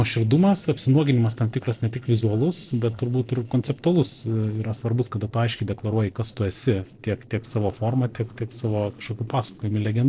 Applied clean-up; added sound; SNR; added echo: neural separator model SepFormer DNS4.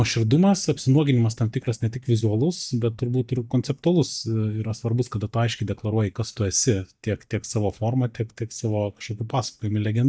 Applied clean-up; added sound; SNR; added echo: neural mask model DeepFilterNet 3.